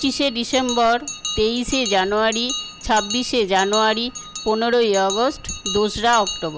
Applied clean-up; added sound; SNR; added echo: none; Bell; 10 dB; none.